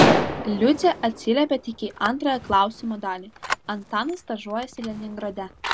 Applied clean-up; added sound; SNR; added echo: none; Gunshot, gunfire; 2 dB; none.